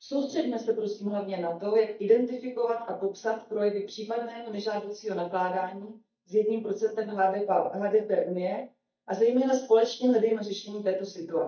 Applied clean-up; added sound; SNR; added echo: neural mask model DeepFilterNet 3.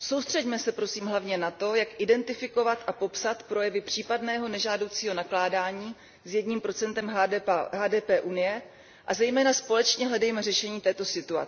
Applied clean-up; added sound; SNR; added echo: none; none; none; none.